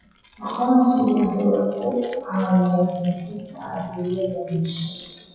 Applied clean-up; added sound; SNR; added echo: classical method WPE with log-MMSE.